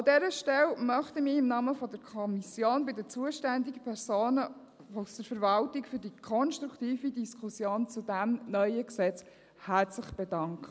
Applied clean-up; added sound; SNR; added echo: none; none; none; none.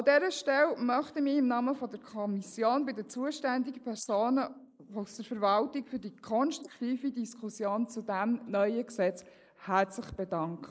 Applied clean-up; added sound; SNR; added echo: neural mask model Resemble Enhance denoiser.